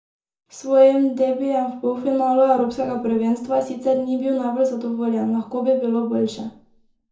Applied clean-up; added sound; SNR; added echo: none; none; none; reverberation time 0.6 s.